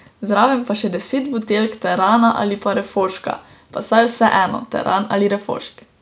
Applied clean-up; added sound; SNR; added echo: none; none; none; none.